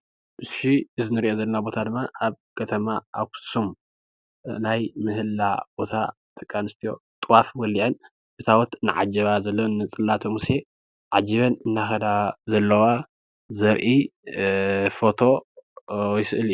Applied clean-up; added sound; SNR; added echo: none; none; none; none.